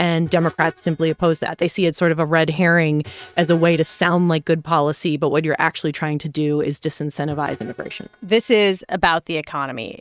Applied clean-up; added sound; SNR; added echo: neural mask model RNNoise.